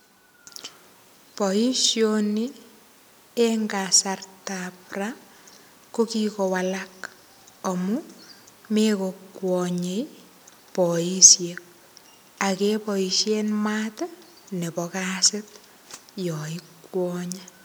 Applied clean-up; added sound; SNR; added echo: none; none; none; none.